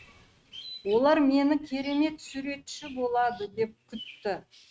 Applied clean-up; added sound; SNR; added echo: neural mask model RNNoise.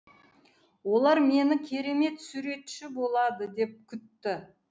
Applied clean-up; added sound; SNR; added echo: none; none; none; none.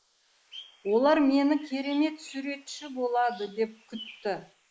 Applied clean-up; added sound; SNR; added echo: neural mask model Resemble Enhance denoiser.